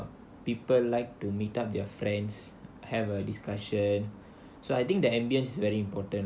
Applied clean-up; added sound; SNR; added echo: none; none; none; none.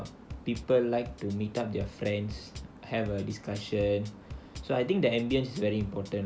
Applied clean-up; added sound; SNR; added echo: none; Bass drum / Drum kit; 15 dB; none.